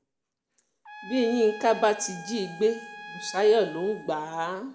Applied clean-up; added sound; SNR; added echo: none; Trumpet; 15 dB; reverberation time 1.6 s.